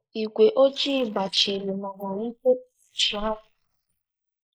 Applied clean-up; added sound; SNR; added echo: neural mask model Resemble Enhance denoiser.